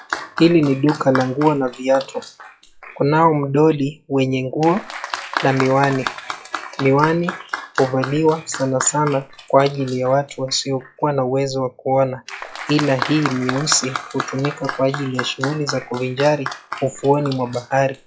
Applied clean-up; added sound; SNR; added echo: classical method log-MMSE.